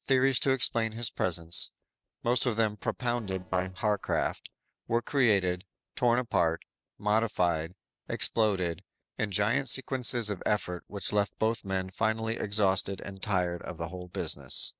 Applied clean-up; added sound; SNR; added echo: neural separator model SepFormer DNS4.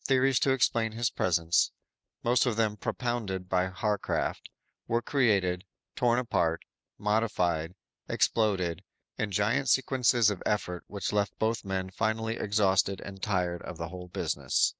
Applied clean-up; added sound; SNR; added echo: none; none; none; none.